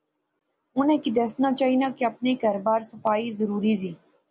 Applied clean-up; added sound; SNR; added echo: none; none; none; none.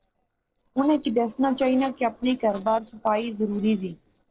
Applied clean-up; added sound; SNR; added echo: neural separator model SepFormer DNS4.